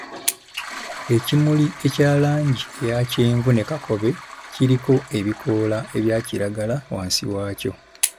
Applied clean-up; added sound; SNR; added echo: none; Toilet flush; 17 dB; none.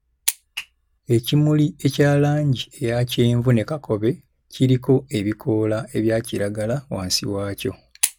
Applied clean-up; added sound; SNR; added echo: none; none; none; none.